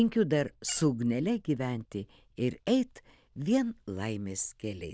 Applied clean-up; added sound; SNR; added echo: neural diffusion model UNIVERSE++.